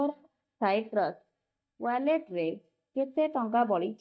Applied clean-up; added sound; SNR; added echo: neural mask model DeepFilterNet 3.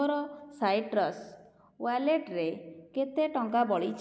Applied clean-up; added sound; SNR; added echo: none; none; none; none.